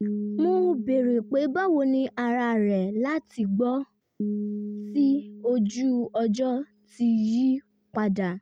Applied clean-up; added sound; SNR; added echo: none; Piano; 11 dB; none.